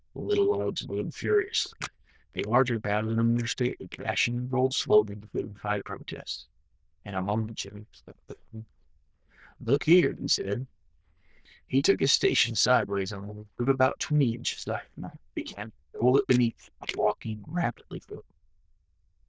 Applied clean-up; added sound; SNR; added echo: neural diffusion model UNIVERSE++.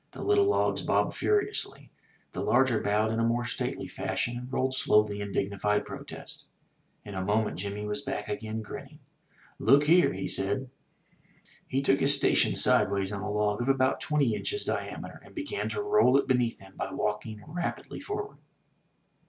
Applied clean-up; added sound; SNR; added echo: none; none; none; none.